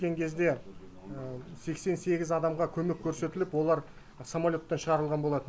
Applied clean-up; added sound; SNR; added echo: none; none; none; none.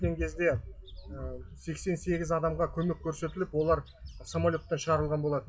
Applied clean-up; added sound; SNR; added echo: classical method WPE with log-MMSE.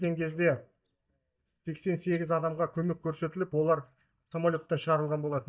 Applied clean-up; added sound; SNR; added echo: neural mask model DeepFilterNet 3.